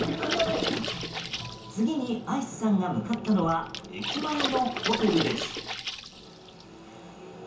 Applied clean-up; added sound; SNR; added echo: none; Water / Splash, splatter; 5 dB; reverberation time 0.6 s.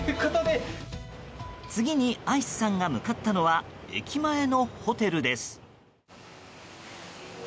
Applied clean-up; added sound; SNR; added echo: none; none; none; none.